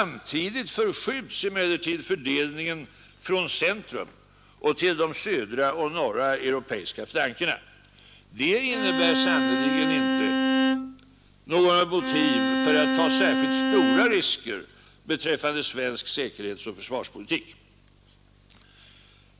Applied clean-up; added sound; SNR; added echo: none; Bowed string instrument; -3 dB; none.